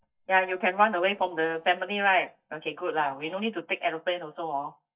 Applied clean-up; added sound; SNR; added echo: neural mask model DeepFilterNet 3.